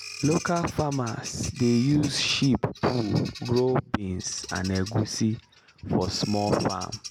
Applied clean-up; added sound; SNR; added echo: none; Bird vocalization, bird call, bird song; 15 dB; none.